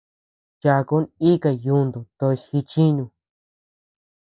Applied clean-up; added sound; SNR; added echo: none; none; none; none.